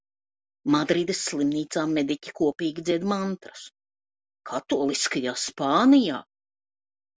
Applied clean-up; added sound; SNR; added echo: none; none; none; none.